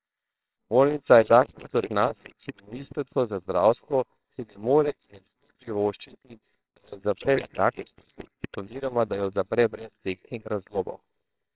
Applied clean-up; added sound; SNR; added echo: neural separator model SepFormer WHAMR!.